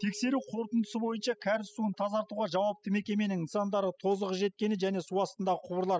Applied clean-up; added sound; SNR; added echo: classical method spectral subtraction.